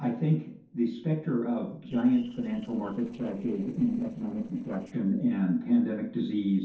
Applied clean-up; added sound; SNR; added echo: neural separator model SepFormer DNS4.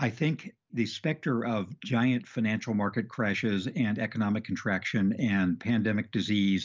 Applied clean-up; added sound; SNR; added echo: none; none; none; none.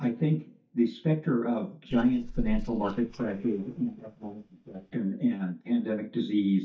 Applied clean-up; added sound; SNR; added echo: neural mask model DeepFilterNet 3.